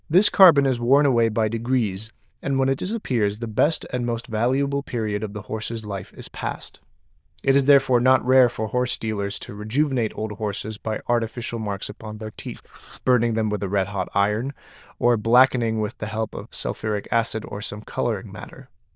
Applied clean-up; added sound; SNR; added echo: neural diffusion model UNIVERSE++.